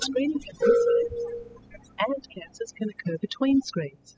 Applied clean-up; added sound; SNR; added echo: classical method spectral subtraction.